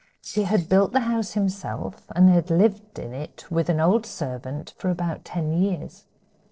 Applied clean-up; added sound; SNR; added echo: neural separator model SepFormer DNS4.